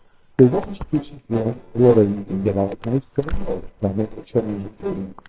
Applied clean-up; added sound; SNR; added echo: neural separator model SepFormer WHAMR!.